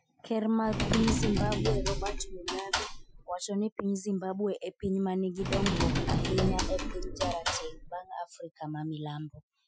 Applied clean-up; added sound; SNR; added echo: classical method Wiener filter.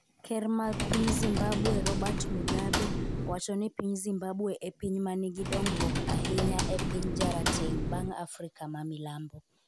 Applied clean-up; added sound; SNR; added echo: none; Computer keyboard; -1 dB; none.